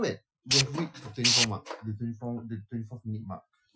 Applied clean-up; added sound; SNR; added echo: classical method Wiener filter.